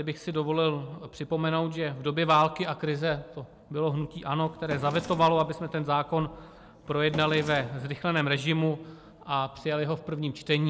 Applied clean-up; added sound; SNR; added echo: none; Drawer open or close; 14 dB; none.